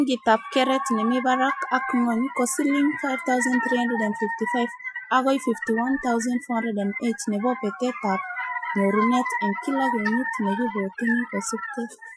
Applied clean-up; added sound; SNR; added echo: classical method Wiener filter.